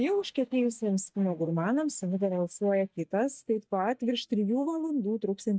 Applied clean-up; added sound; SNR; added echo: neural mask model DeepFilterNet 3.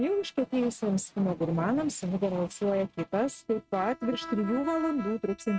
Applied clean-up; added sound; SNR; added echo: neural mask model RNNoise.